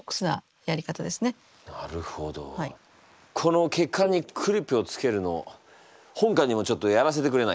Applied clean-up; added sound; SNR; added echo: neural mask model Resemble Enhance denoiser.